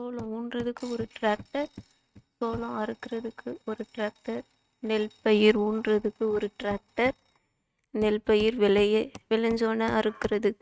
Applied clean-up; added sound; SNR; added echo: neural mask model RNNoise.